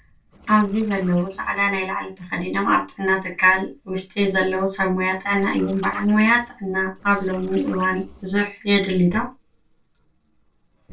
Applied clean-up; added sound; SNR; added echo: neural separator model SepFormer DNS4.